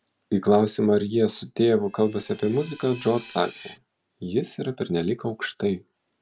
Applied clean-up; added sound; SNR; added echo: none; Screech; 19 dB; none.